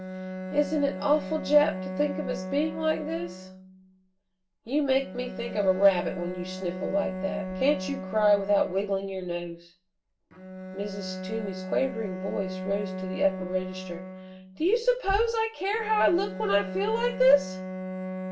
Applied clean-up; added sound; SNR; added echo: none; Bowed string instrument; 8 dB; reverberation time 0.3 s.